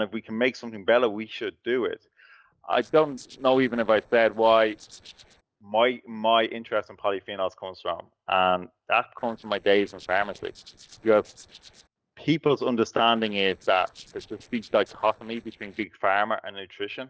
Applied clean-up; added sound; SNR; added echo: neural separator model SepFormer DNS4.